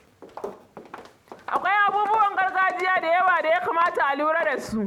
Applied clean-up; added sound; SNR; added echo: none; Walk, footsteps; 17 dB; none.